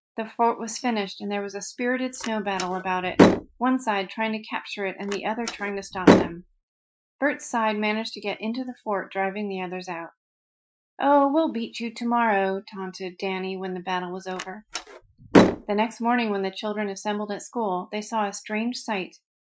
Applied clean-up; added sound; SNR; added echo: classical method Wiener filter.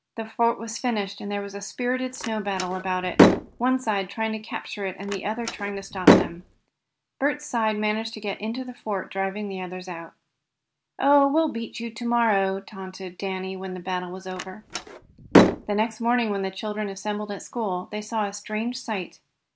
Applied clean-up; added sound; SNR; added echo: none; Slam; -3 dB; none.